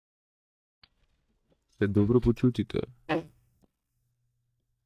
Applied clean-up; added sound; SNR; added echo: neural mask model DeepFilterNet 3.